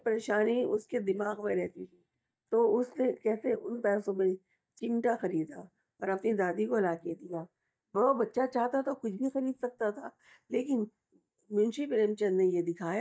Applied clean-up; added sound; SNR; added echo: neural mask model DeepFilterNet 3.